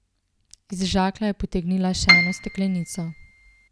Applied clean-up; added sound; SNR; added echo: none; Piano; -3 dB; none.